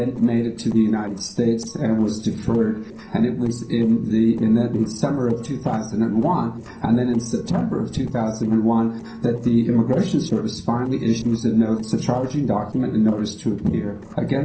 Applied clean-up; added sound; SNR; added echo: neural separator model SepFormer DNS4.